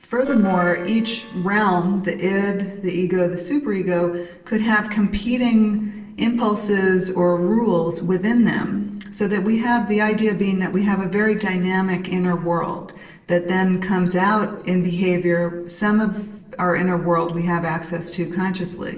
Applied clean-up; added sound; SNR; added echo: neural separator model SepFormer DNS4.